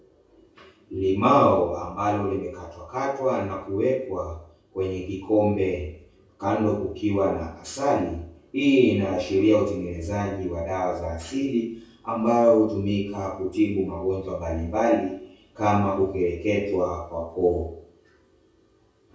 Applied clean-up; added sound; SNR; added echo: none; none; none; reverberation time 0.6 s.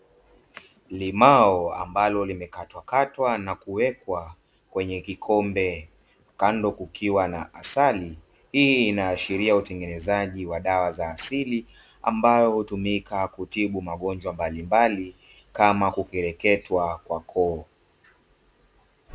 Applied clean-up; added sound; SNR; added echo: none; none; none; none.